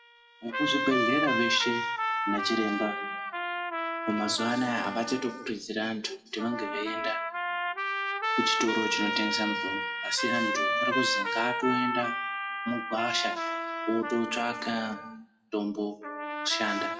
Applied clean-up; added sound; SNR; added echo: classical method WPE with log-MMSE.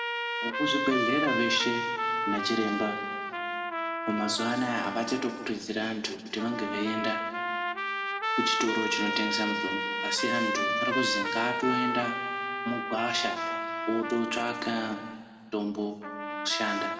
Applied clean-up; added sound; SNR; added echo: none; Trumpet; 0 dB; reverberation time 1.7 s.